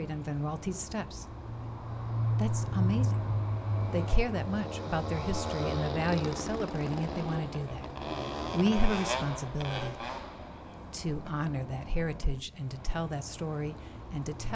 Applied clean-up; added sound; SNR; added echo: none; Motorcycle; 2 dB; none.